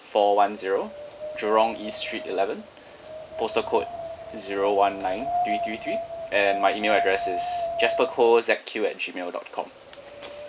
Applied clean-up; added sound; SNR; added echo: none; Wind; 7 dB; none.